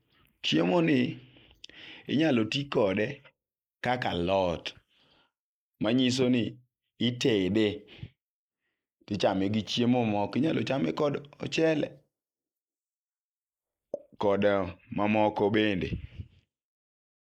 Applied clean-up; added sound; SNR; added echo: neural mask model Resemble Enhance denoiser.